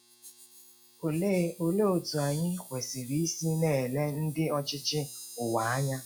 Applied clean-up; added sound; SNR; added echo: classical method log-MMSE.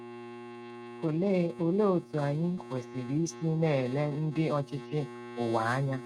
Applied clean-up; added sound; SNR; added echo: neural mask model RNNoise.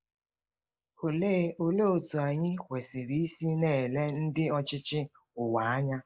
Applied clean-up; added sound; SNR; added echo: neural mask model Resemble Enhance denoiser.